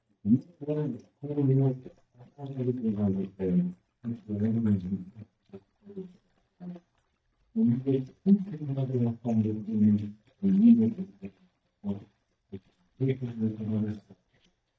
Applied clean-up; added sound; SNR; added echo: neural mask model DeepFilterNet 3.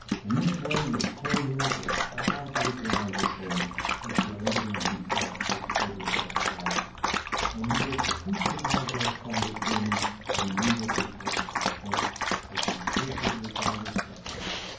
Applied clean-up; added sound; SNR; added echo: none; Dog; -4 dB; reverberation time 0.9 s.